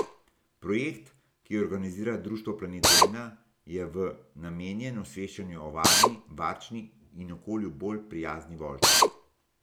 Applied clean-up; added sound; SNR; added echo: none; Drill; -5 dB; none.